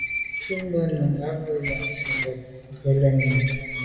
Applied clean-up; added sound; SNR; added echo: none; Screech; 5 dB; reverberation time 2.1 s.